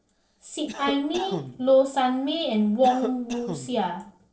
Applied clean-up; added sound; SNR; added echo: neural separator model SepFormer DNS4.